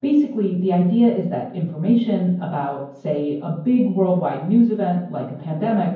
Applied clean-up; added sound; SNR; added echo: none; none; none; reverberation time 0.9 s.